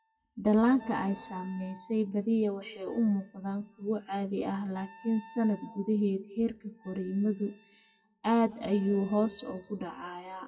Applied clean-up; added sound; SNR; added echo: classical method WPE with log-MMSE.